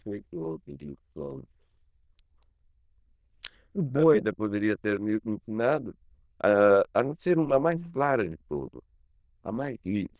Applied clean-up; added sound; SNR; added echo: neural diffusion model UNIVERSE++.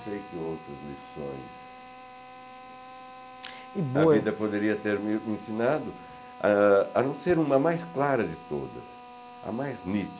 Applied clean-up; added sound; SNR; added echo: none; Drill; 17 dB; none.